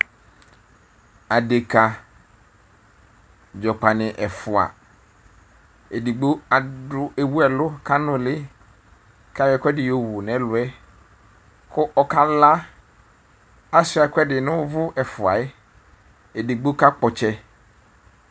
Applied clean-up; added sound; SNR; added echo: none; none; none; none.